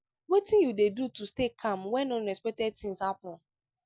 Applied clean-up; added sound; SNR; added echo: none; none; none; none.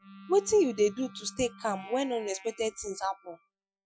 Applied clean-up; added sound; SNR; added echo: classical method Wiener filter.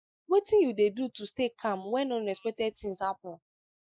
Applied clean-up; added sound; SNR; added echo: neural mask model Resemble Enhance denoiser.